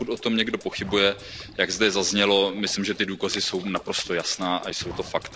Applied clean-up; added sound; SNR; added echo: none; Fire + Stream; 18 dB; none.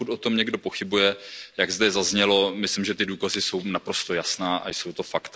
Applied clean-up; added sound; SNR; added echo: none; none; none; none.